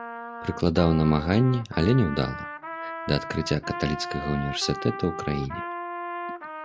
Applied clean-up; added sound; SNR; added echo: none; Trumpet; 9 dB; none.